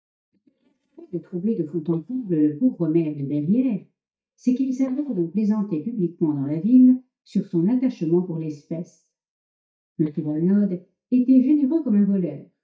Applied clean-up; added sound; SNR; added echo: neural mask model DeepFilterNet 3.